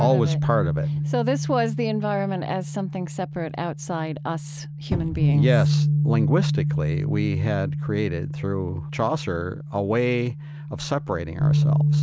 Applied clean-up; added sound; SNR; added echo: none; Cupboard open or close + Bass guitar; -2 dB; none.